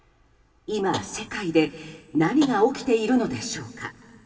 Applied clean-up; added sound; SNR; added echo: none; Tap; 16 dB; reverberation time 2.6 s.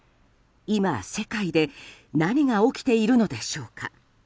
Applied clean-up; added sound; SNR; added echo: none; none; none; none.